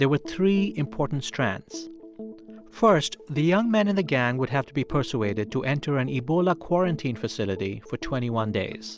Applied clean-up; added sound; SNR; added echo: none; none; none; none.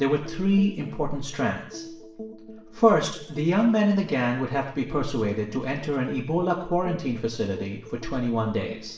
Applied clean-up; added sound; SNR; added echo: none; none; none; reverberation time 0.7 s.